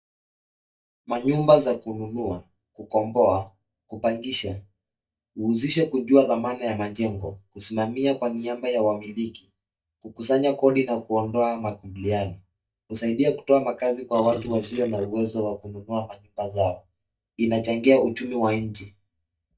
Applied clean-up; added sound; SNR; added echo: neural mask model DeepFilterNet 3.